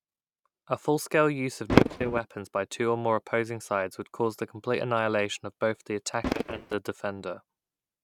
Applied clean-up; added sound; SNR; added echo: neural mask model RNNoise.